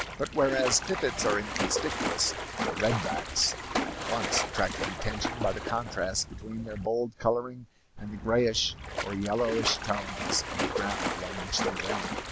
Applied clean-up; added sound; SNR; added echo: none; Splash, splatter; 3 dB; none.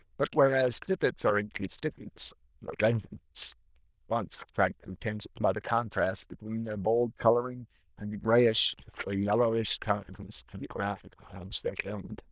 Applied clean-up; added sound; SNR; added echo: neural diffusion model UNIVERSE++.